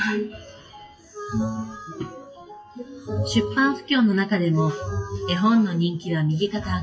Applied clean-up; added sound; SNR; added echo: classical method WPE with log-MMSE.